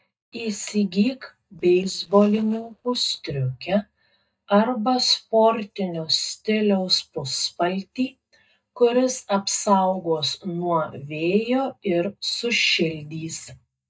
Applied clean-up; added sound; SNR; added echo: neural mask model DeepFilterNet 3.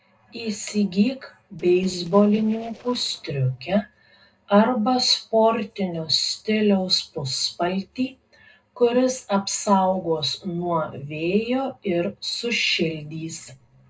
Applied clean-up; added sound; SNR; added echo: neural separator model SepFormer DNS4.